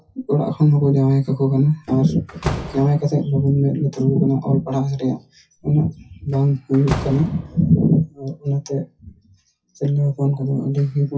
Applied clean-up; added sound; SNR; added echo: classical method WPE with log-MMSE.